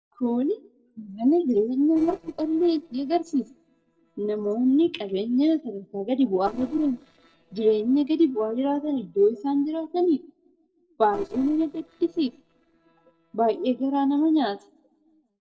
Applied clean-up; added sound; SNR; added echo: neural separator model SepFormer DNS4.